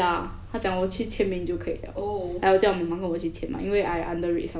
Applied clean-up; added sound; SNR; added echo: none; Ocean; 14 dB; none.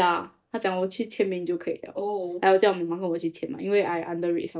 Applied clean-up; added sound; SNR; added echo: neural mask model DeepFilterNet 3.